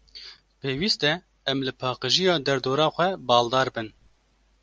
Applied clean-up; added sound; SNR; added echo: none; none; none; none.